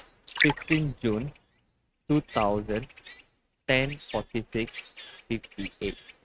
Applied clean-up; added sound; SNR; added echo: neural mask model RNNoise.